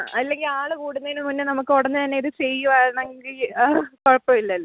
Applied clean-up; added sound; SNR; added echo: none; Cutlery, silverware; 19 dB; none.